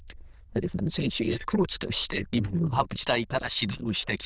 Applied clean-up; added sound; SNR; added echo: neural diffusion model UNIVERSE++.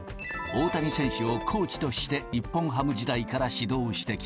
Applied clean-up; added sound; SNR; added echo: none; none; none; none.